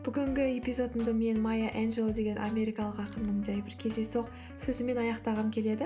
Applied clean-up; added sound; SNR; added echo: none; none; none; none.